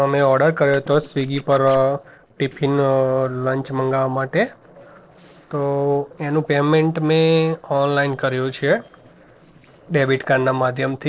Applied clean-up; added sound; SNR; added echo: neural separator model SepFormer DNS4.